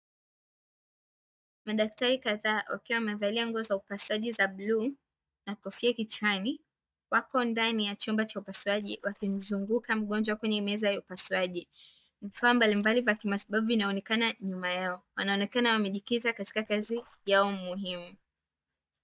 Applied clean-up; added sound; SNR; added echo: neural mask model DeepFilterNet 3.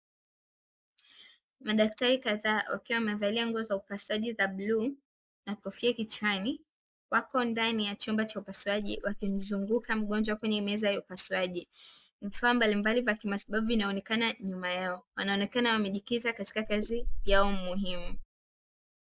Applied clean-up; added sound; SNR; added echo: neural mask model Resemble Enhance denoiser.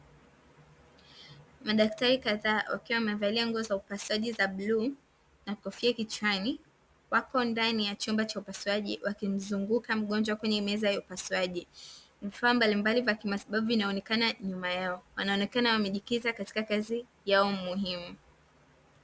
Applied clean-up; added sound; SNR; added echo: none; none; none; none.